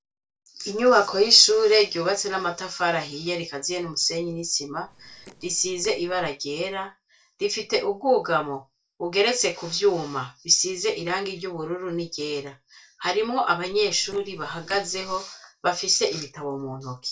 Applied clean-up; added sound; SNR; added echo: neural separator model SepFormer DNS4.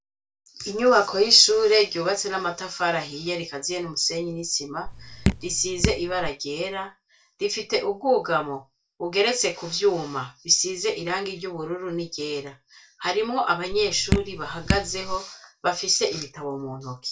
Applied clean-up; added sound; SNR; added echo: none; Drip; 2 dB; reverberation time 0.2 s.